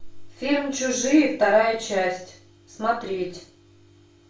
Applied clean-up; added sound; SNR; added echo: none; none; none; reverberation time 0.3 s.